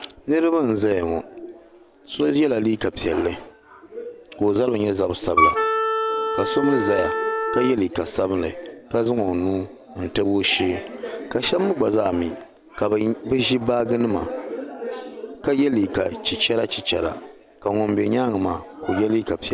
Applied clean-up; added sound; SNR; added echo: none; Wind instrument, woodwind instrument; 0 dB; none.